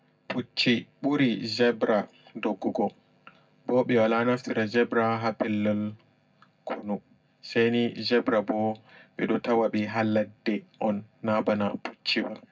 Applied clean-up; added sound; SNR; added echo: none; none; none; reverberation time 0.3 s.